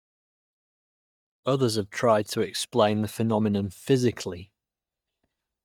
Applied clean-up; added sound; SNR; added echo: neural mask model DeepFilterNet 3.